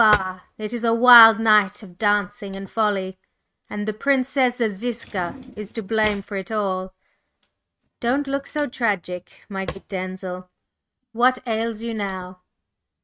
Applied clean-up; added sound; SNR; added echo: neural mask model RNNoise.